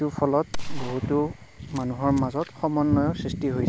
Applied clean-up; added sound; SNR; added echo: none; Gunshot, gunfire; 8 dB; none.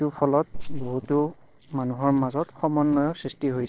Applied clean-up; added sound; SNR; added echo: neural separator model SepFormer DNS4.